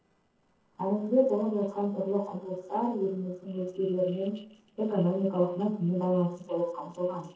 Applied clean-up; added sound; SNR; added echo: neural separator model SepFormer DNS4.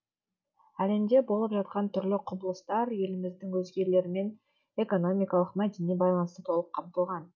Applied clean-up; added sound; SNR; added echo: none; none; none; none.